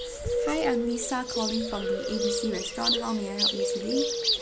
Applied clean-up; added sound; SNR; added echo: none; Bird; -2 dB; none.